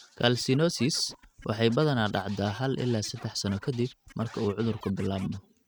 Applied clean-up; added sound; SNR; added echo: neural mask model RNNoise.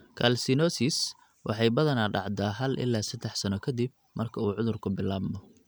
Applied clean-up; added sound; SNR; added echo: none; none; none; none.